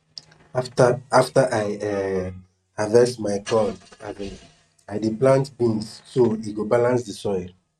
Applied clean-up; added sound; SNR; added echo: neural mask model RNNoise.